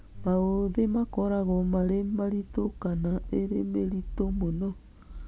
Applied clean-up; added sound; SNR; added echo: none; none; none; none.